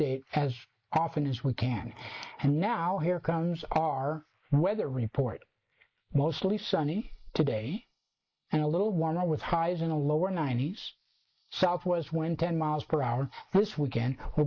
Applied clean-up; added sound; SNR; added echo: neural mask model Resemble Enhance denoiser.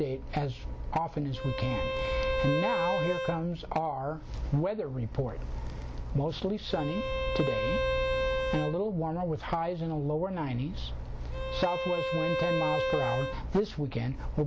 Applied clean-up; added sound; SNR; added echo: none; Bowed string instrument; 2 dB; none.